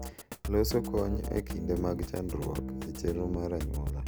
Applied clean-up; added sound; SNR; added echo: none; Drum kit; 3 dB; none.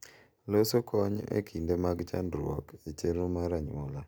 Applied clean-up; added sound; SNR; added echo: none; none; none; none.